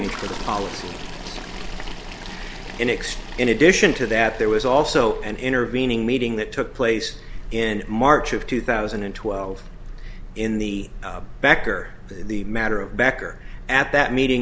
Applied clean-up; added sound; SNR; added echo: none; Toilet flush; 18 dB; none.